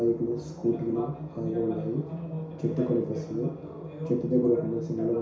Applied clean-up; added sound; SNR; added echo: none; none; none; reverberation time 0.6 s.